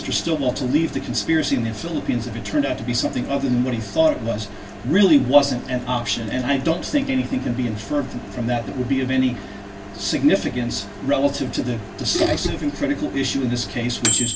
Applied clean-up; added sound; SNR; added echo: none; Microwave oven; 10 dB; reverberation time 0.2 s.